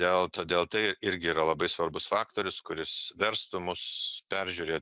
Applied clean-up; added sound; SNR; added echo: none; none; none; none.